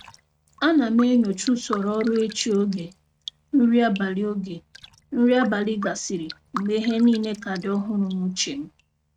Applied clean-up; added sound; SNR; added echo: neural mask model RNNoise.